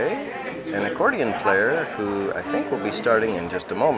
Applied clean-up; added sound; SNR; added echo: none; none; none; none.